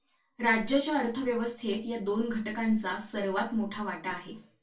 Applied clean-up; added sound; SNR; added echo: none; none; none; reverberation time 0.2 s.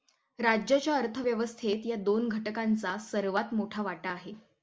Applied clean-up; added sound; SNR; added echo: none; none; none; none.